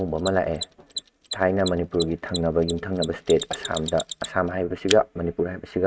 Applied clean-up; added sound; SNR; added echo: neural mask model RNNoise.